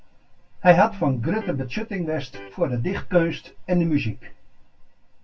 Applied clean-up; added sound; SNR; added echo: none; Electric guitar; 17 dB; reverberation time 0.1 s.